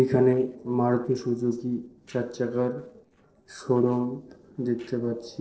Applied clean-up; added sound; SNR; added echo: neural separator model SepFormer DNS4.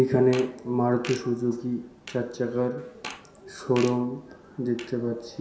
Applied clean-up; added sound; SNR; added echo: none; Fart; 18 dB; reverberation time 0.7 s.